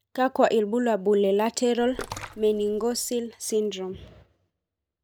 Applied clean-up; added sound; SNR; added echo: none; Splash, splatter; 16 dB; none.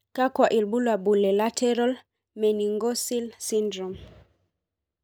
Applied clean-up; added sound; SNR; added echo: none; none; none; none.